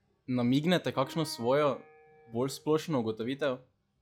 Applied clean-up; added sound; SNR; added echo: classical method log-MMSE.